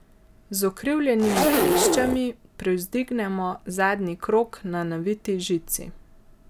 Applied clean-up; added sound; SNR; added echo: none; Zipper (clothing); -3 dB; none.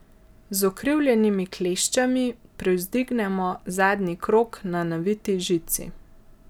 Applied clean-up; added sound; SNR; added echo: none; none; none; none.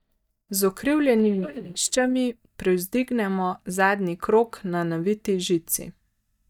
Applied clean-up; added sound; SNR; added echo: neural mask model DeepFilterNet 3.